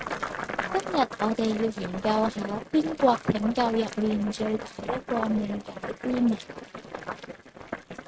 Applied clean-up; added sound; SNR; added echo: neural mask model RNNoise.